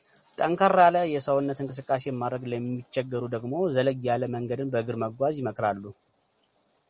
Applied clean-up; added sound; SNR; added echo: none; none; none; none.